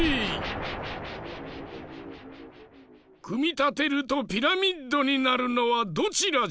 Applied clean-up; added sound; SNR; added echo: none; none; none; none.